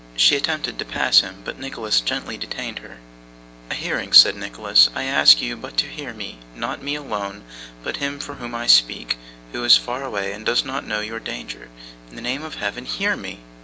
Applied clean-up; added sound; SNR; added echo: none; none; none; none.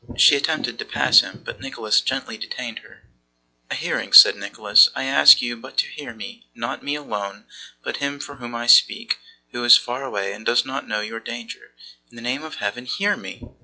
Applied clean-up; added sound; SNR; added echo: classical method log-MMSE.